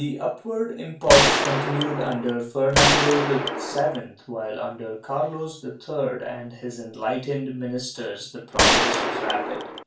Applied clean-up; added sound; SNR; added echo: none; Gunshot, gunfire; -4 dB; reverberation time 0.3 s.